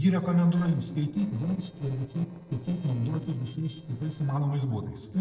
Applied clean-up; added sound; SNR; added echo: neural separator model SepFormer DNS4.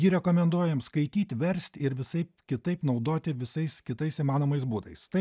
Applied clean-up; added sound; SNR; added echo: none; none; none; none.